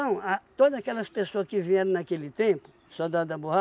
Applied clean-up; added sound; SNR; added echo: none; none; none; none.